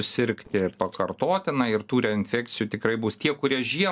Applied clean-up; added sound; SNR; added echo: neural separator model SepFormer DNS4.